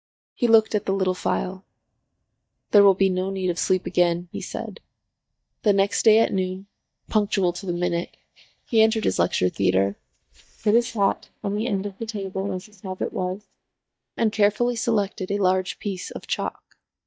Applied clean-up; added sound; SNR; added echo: neural mask model DeepFilterNet 3.